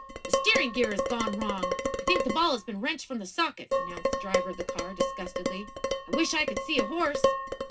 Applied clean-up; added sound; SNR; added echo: none; Dishes, pots, and pans; 0 dB; reverberation time 0.4 s.